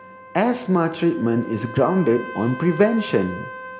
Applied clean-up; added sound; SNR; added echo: none; Trumpet; 15 dB; none.